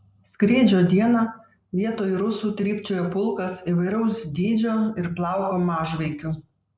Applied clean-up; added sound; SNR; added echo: none; none; none; none.